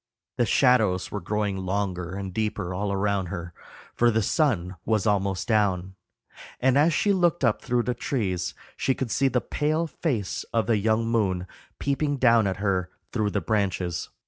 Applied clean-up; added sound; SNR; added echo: none; none; none; none.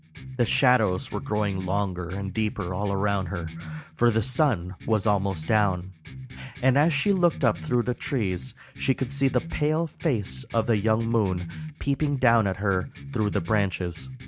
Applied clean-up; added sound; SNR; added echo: none; Electric guitar; 13 dB; none.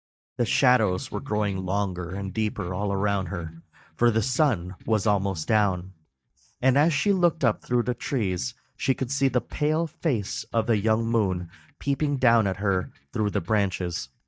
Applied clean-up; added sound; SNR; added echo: neural mask model DeepFilterNet 3.